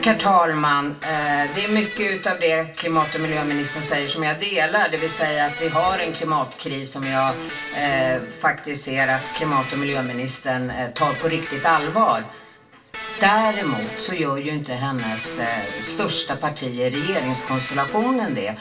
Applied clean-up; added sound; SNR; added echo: none; Electric guitar; 11 dB; reverberation time 0.2 s.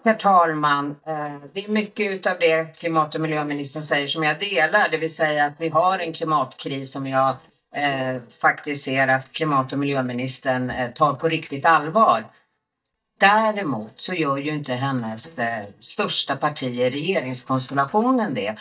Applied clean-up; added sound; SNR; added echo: neural mask model DeepFilterNet 3.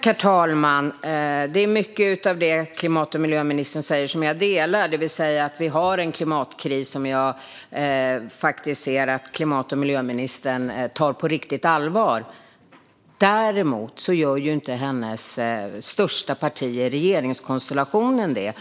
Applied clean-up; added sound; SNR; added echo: none; none; none; none.